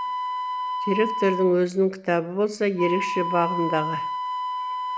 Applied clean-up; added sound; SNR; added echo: none; Wind instrument, woodwind instrument; 4 dB; none.